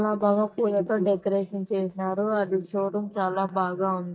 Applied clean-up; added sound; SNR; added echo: neural mask model DeepFilterNet 3.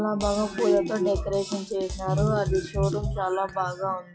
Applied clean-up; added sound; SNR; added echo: classical method WPE with log-MMSE.